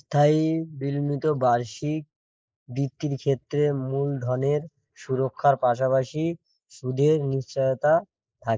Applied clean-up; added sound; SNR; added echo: neural mask model Resemble Enhance denoiser.